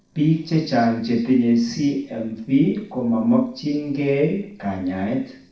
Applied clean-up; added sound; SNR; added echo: neural separator model SepFormer DNS4.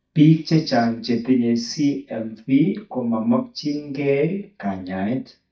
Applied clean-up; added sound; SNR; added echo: neural mask model DeepFilterNet 3.